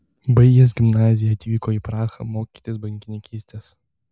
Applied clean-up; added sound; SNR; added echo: none; none; none; none.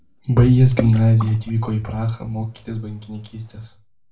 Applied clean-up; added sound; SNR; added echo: none; Water / Splash, splatter; 14 dB; reverberation time 0.2 s.